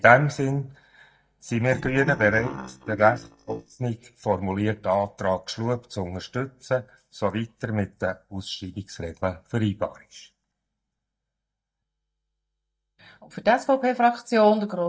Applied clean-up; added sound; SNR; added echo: neural mask model DeepFilterNet 3.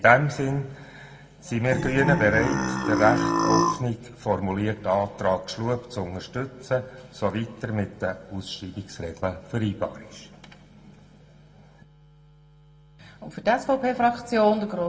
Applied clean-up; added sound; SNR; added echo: none; Burping, eructation; -2 dB; reverberation time 0.9 s.